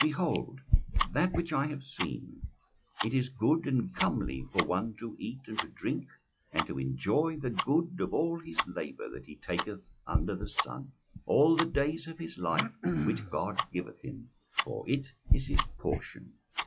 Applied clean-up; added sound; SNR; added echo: classical method log-MMSE.